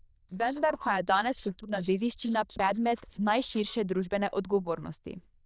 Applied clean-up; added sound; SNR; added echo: neural diffusion model UNIVERSE++.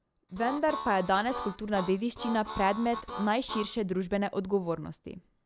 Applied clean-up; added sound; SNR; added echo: none; Harmonica; 9 dB; none.